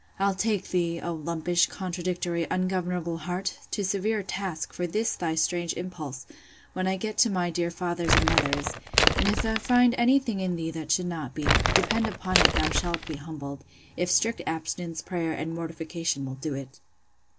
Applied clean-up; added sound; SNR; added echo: none; Crumpling, crinkling; -3 dB; none.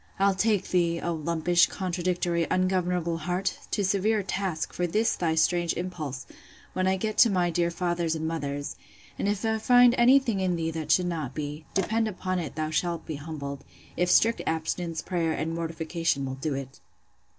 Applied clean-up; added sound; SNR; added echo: none; none; none; none.